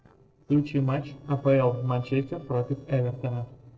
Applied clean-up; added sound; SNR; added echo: neural separator model SepFormer DNS4.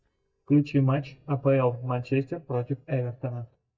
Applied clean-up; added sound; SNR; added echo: neural mask model DeepFilterNet 3.